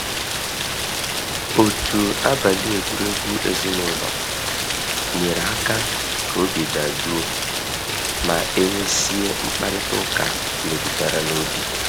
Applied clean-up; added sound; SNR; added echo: none; Rain; -1 dB; none.